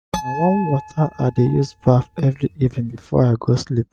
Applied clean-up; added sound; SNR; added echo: neural mask model RNNoise.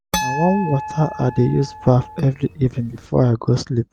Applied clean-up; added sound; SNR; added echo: none; Harp; 10 dB; none.